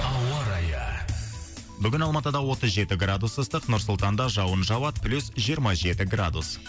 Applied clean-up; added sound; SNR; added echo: none; none; none; none.